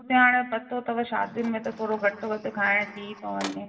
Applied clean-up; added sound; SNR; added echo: none; Sliding door; 18 dB; reverberation time 1.3 s.